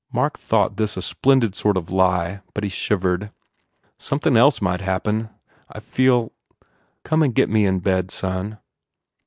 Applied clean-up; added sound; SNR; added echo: none; none; none; none.